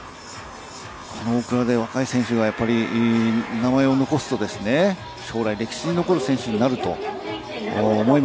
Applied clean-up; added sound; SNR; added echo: none; none; none; none.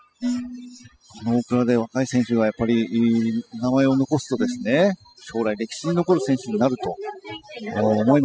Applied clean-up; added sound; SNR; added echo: classical method spectral subtraction.